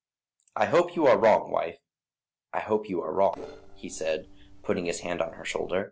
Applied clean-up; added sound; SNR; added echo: neural separator model SepFormer DNS4.